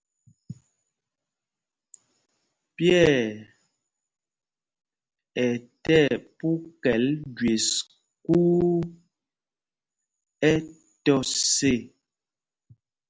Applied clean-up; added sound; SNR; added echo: none; none; none; none.